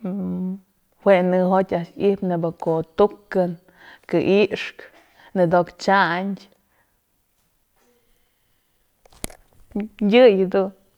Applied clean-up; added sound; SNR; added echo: none; none; none; none.